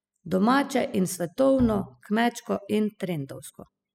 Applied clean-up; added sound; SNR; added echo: classical method spectral subtraction.